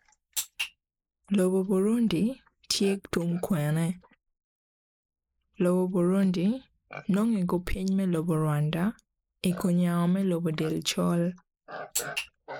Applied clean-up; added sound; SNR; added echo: neural mask model Resemble Enhance denoiser.